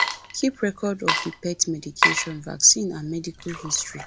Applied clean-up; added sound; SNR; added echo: none; Water / Liquid; 3 dB; none.